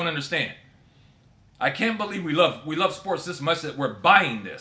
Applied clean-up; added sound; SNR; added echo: none; none; none; none.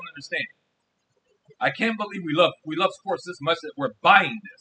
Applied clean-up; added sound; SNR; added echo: classical method spectral subtraction.